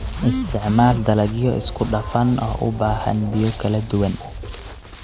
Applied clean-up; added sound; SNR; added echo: none; Walk, footsteps + Thunder; 11 dB; none.